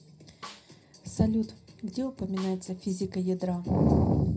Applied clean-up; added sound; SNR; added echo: none; Snare drum; 19 dB; reverberation time 0.4 s.